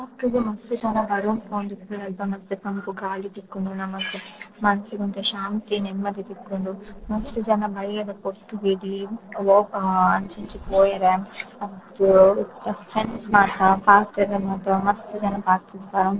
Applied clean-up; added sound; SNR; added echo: neural separator model SepFormer DNS4.